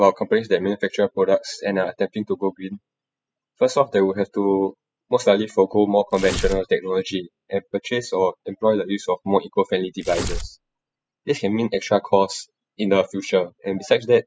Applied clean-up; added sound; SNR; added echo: classical method spectral subtraction.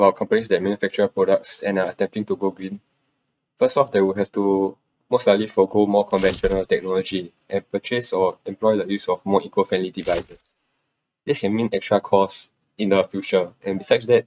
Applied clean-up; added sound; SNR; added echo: neural mask model RNNoise.